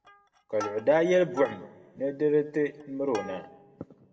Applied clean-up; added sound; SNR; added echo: none; Plucked string instrument; 17 dB; reverberation time 0.9 s.